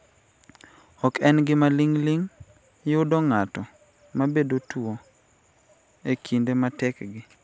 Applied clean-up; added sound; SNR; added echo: none; none; none; none.